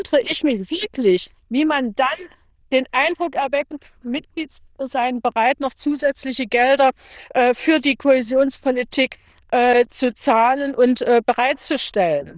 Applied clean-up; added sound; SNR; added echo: neural diffusion model UNIVERSE++.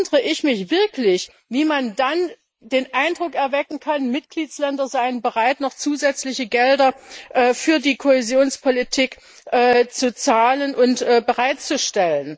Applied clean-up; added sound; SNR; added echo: neural mask model Resemble Enhance denoiser.